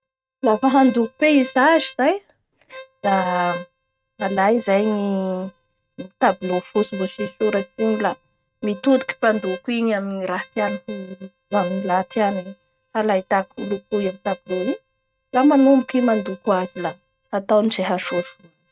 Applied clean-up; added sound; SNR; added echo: neural mask model RNNoise.